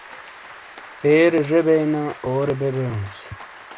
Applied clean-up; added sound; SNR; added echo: none; Applause; 19 dB; none.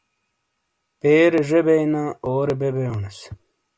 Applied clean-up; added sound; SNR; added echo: none; none; none; none.